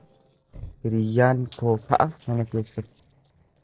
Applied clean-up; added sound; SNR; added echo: neural separator model SepFormer DNS4.